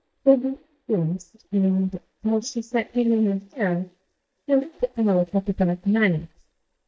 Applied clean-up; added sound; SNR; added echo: neural mask model DeepFilterNet 3.